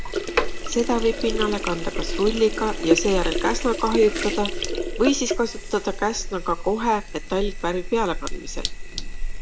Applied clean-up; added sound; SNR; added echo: none; Sink (filling or washing); 2 dB; none.